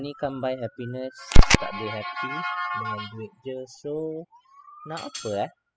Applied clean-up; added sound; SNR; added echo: classical method spectral subtraction.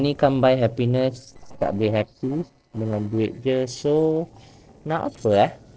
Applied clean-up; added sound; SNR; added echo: neural separator model SepFormer DNS4.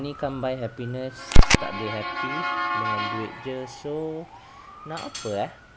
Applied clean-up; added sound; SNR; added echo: none; Motor vehicle (road) / Siren; 11 dB; none.